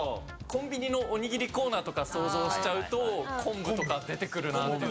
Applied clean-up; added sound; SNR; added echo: none; none; none; none.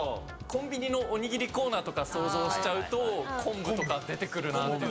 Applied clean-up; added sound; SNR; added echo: none; Subway, metro, underground / Doorbell + Organ; 19 dB; none.